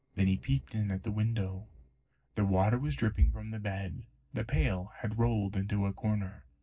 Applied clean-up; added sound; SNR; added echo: neural separator model SepFormer DNS4.